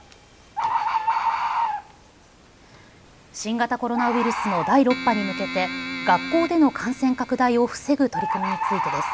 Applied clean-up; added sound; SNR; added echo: none; Keyboard (musical) + Bird; 4 dB; none.